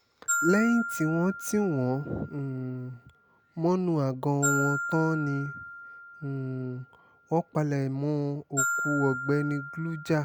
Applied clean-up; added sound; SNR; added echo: none; Glockenspiel; 7 dB; none.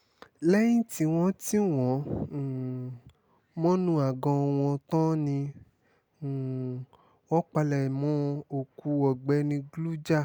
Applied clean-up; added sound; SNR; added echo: none; none; none; none.